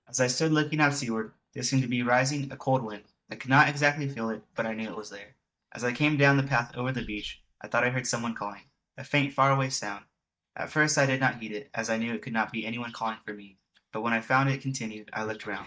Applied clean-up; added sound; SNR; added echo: neural mask model DeepFilterNet 3.